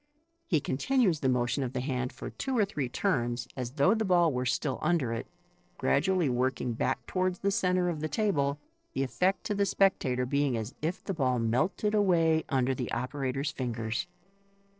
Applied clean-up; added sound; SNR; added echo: neural separator model SepFormer DNS4.